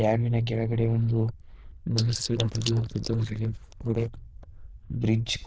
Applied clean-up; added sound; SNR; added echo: neural diffusion model UNIVERSE++.